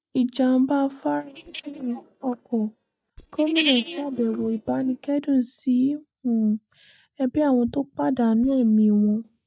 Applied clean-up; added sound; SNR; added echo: neural mask model DeepFilterNet 3.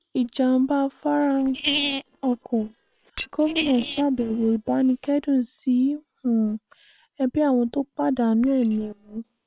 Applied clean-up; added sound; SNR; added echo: neural separator model SepFormer WHAM!.